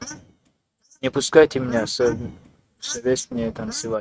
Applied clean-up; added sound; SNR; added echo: neural mask model RNNoise.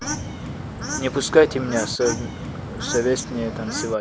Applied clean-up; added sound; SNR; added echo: none; Bird / Fowl; 6 dB; none.